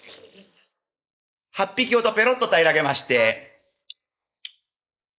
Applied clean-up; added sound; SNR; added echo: neural mask model Resemble Enhance denoiser.